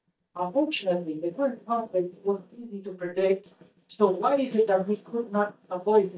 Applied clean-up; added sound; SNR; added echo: neural mask model DeepFilterNet 3.